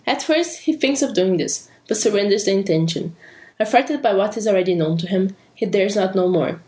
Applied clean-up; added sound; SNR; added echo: none; none; none; none.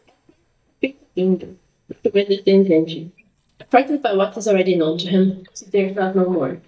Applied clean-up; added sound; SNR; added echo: neural mask model DeepFilterNet 3.